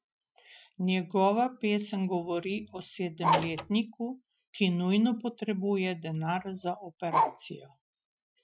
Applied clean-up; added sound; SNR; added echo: classical method Wiener filter.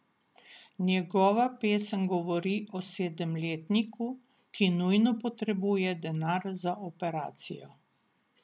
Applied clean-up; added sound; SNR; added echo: none; none; none; none.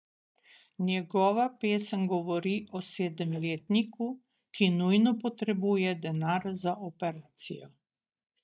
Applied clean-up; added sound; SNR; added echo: neural mask model DeepFilterNet 3.